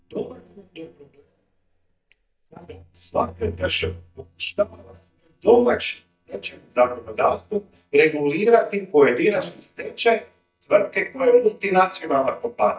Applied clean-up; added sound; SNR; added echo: neural mask model DeepFilterNet 3.